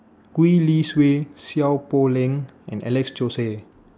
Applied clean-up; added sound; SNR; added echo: none; none; none; none.